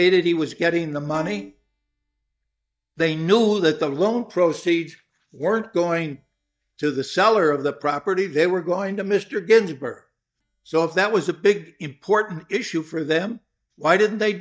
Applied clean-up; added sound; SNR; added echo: neural mask model DeepFilterNet 3.